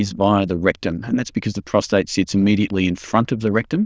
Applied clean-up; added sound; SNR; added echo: neural diffusion model UNIVERSE++.